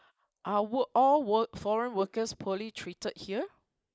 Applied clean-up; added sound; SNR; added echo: neural mask model Resemble Enhance denoiser.